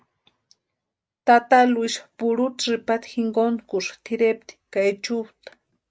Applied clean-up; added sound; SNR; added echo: none; none; none; none.